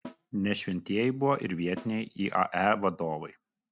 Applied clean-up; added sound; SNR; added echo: neural mask model RNNoise.